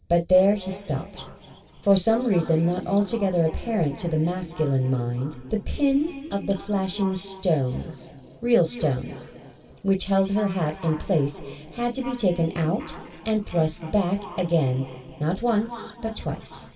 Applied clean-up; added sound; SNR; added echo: none; none; none; reverberation time 2.9 s.